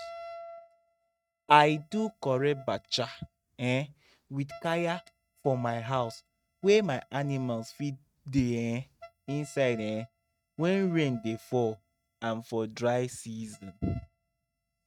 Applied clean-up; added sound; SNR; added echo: neural mask model RNNoise.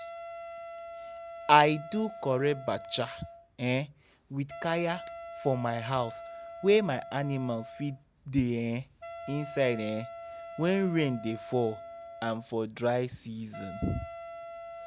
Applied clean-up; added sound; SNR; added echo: none; Wind instrument, woodwind instrument; 13 dB; none.